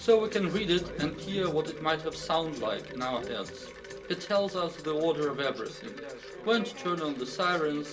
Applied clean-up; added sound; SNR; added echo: none; Wind chime; 15 dB; reverberation time 0.2 s.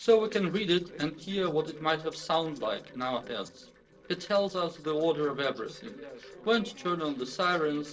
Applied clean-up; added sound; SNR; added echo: neural separator model SepFormer DNS4.